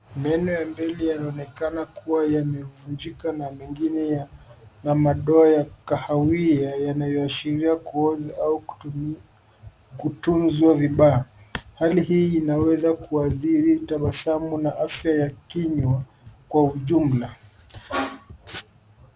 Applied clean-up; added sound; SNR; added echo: none; none; none; none.